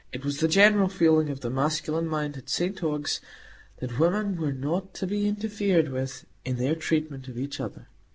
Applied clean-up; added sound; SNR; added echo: none; none; none; none.